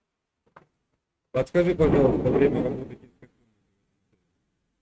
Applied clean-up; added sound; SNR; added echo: neural mask model RNNoise.